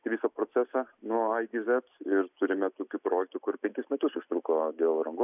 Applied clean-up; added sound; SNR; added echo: none; none; none; none.